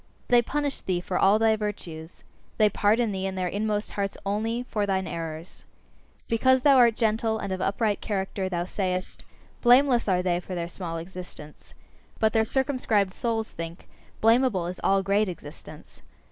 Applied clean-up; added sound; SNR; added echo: neural mask model Resemble Enhance denoiser.